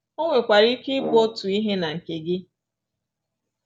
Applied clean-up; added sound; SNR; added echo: none; Brass instrument; 10 dB; none.